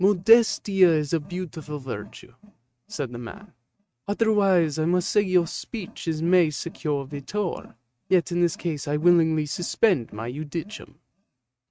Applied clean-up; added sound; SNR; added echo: neural mask model RNNoise.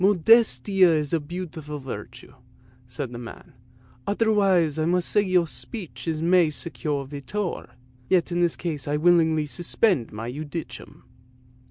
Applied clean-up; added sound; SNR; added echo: none; none; none; none.